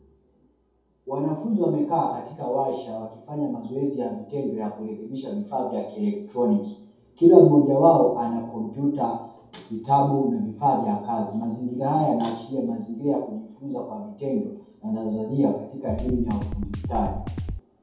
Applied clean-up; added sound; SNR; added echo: none; Drum kit; 6 dB; reverberation time 0.7 s.